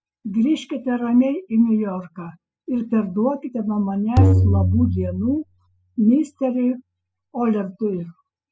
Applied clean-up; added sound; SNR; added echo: classical method spectral subtraction.